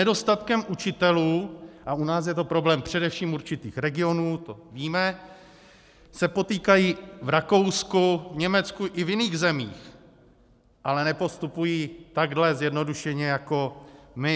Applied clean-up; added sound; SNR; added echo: none; none; none; none.